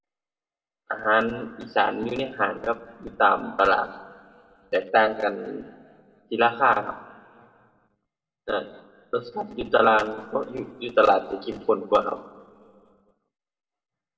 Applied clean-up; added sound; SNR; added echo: none; none; none; reverberation time 1.3 s.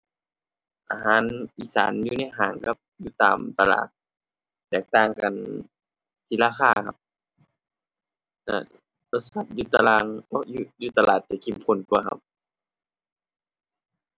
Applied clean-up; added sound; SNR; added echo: none; none; none; none.